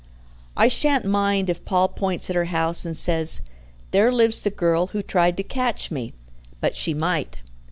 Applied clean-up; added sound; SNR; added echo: none; none; none; none.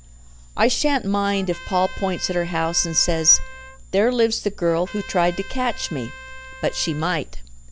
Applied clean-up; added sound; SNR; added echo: none; Trumpet; 18 dB; none.